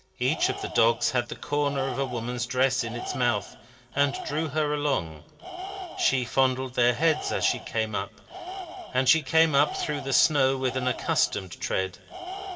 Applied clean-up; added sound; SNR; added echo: none; Tools; 12 dB; reverberation time 1.7 s.